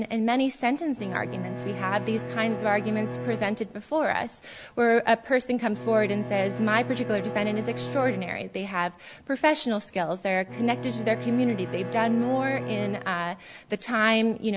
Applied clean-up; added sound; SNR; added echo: none; Bowed string instrument; 10 dB; none.